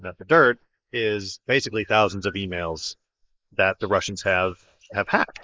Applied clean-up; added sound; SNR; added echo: neural mask model Resemble Enhance denoiser.